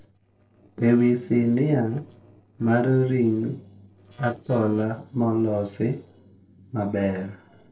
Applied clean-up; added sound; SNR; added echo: neural separator model SepFormer DNS4.